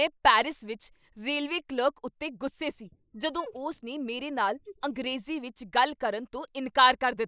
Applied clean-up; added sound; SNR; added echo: neural mask model Resemble Enhance denoiser.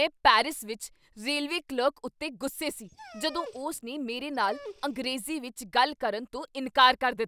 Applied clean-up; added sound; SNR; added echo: none; Dog; 18 dB; none.